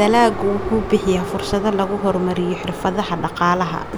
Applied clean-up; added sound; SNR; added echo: none; Subway, metro, underground; 9 dB; none.